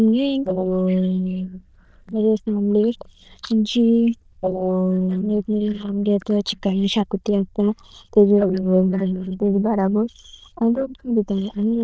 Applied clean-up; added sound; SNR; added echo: neural diffusion model UNIVERSE++.